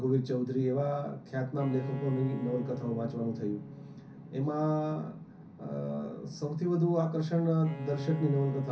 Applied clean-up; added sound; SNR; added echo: none; Bowed string instrument; 12 dB; reverberation time 0.3 s.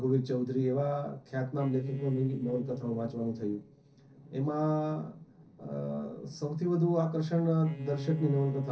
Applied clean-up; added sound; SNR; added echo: neural separator model SepFormer DNS4.